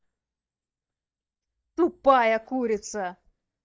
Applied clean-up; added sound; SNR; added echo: neural mask model DeepFilterNet 3.